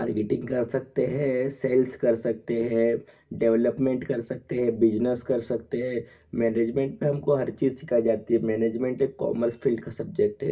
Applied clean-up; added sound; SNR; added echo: none; none; none; reverberation time 0.1 s.